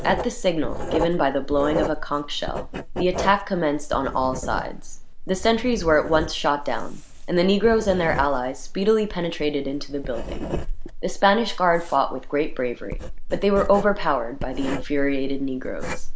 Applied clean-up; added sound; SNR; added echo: none; Writing; 5 dB; none.